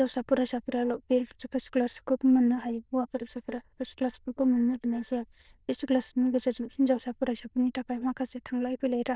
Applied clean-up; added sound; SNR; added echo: neural diffusion model UNIVERSE++.